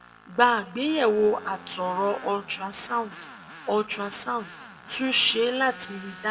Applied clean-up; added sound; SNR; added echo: none; Tools; 18 dB; reverberation time 1.7 s.